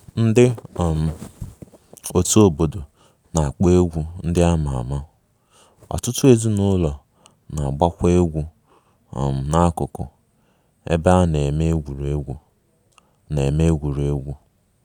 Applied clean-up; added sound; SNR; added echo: none; none; none; none.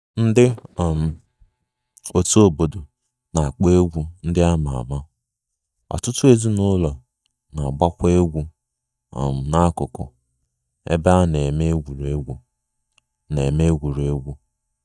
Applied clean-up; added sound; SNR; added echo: neural mask model DeepFilterNet 3.